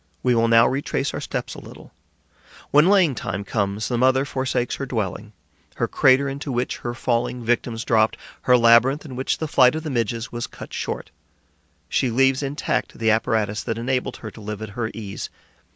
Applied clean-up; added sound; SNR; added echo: none; none; none; none.